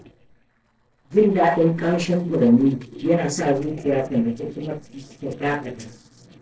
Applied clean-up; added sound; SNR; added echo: neural separator model SepFormer DNS4.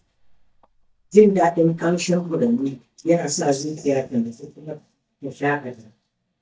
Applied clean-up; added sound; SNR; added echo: neural mask model DeepFilterNet 3.